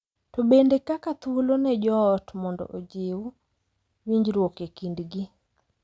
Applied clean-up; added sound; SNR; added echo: none; none; none; none.